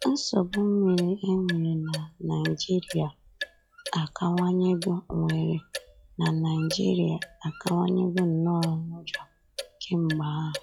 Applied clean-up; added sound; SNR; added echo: classical method log-MMSE.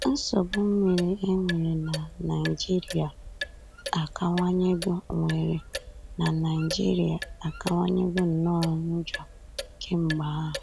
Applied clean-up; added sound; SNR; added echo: none; Clock; 12 dB; none.